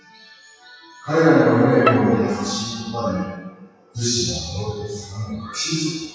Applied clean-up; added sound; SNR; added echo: classical method WPE with log-MMSE.